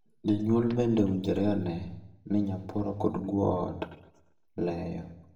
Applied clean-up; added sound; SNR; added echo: none; none; none; reverberation time 0.7 s.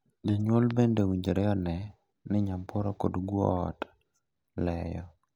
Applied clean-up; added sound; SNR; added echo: none; none; none; none.